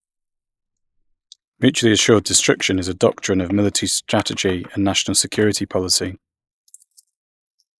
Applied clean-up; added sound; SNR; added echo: neural mask model Resemble Enhance denoiser.